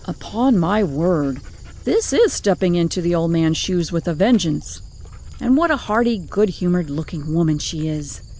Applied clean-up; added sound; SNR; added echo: none; Dog; 17 dB; none.